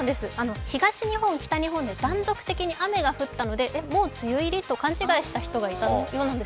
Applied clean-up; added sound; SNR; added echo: none; none; none; none.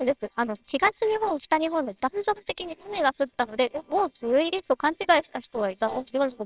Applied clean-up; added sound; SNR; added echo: neural separator model SepFormer WHAMR!.